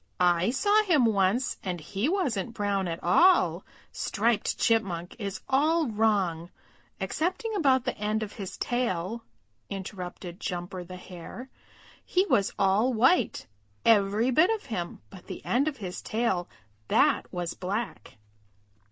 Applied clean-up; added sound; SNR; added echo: none; none; none; none.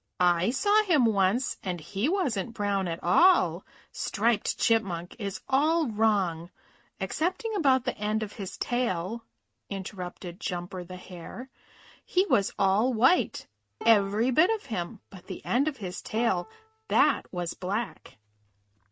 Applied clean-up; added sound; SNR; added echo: neural mask model RNNoise.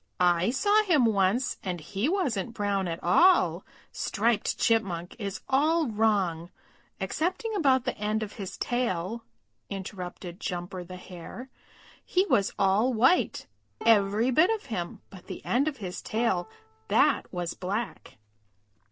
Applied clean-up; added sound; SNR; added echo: neural separator model SepFormer DNS4.